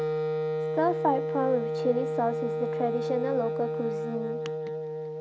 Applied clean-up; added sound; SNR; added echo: none; Wind instrument, woodwind instrument; 0 dB; none.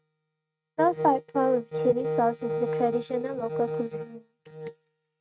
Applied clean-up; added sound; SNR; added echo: neural mask model RNNoise.